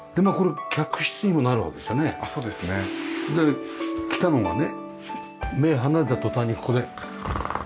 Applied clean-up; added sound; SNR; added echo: none; none; none; none.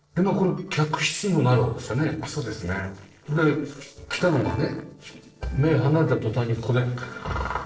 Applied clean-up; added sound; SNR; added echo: neural separator model SepFormer DNS4.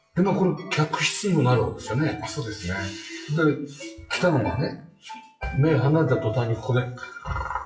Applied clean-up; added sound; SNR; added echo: classical method WPE with log-MMSE.